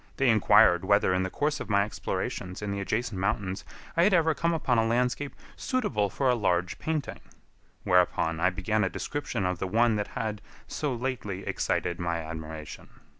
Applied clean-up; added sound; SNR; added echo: none; none; none; none.